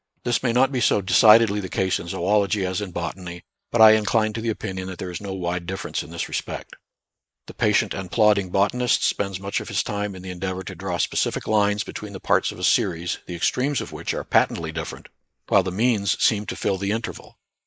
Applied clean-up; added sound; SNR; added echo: neural mask model Resemble Enhance denoiser.